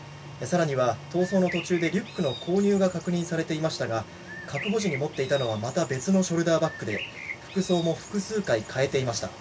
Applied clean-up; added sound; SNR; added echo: none; Bird; 14 dB; none.